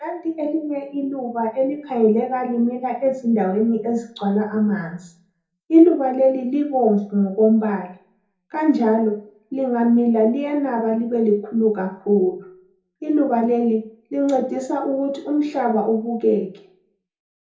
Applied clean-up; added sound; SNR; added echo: none; none; none; reverberation time 0.6 s.